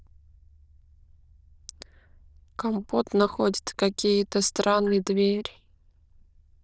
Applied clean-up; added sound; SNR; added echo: neural diffusion model UNIVERSE++.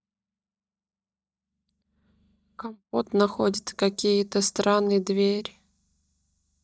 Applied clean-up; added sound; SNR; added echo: neural mask model DeepFilterNet 3.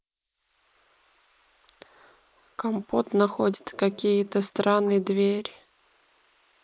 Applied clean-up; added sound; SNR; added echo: neural mask model Resemble Enhance denoiser.